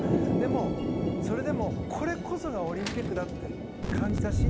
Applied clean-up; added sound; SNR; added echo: none; Thunder; -5 dB; none.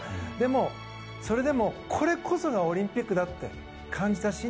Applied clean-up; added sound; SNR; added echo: none; none; none; none.